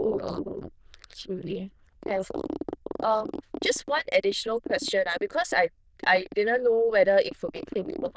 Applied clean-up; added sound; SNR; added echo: neural diffusion model UNIVERSE++.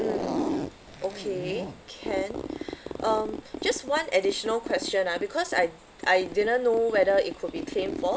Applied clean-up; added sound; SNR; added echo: none; Zipper (clothing); 8 dB; none.